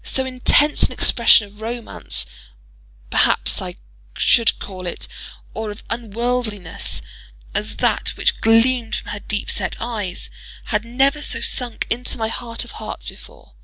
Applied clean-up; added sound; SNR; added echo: none; none; none; none.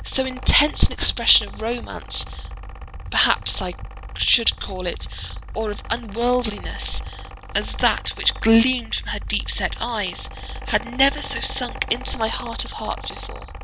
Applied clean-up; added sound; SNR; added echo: none; Mechanical fan; 11 dB; none.